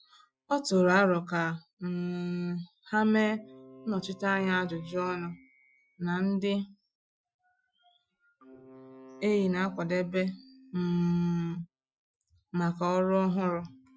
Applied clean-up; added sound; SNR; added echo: classical method Wiener filter.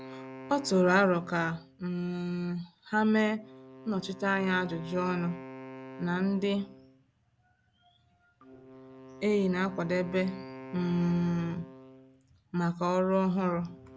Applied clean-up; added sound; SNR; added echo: none; Wind instrument, woodwind instrument; 17 dB; none.